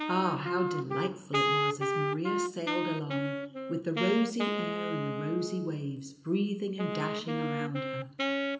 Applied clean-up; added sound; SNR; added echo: none; Wind instrument, woodwind instrument; 0 dB; reverberation time 0.8 s.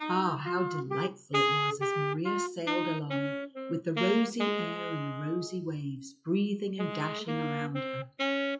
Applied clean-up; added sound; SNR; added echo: classical method WPE with log-MMSE.